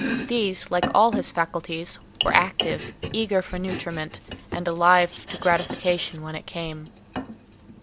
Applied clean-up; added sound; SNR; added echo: none; Domestic sounds, home sounds; 8 dB; none.